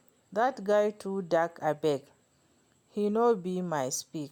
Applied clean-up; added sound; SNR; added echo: none; none; none; none.